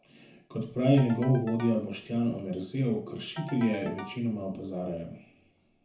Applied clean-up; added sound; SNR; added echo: none; Ringtone / Keyboard (musical); 17 dB; reverberation time 0.7 s.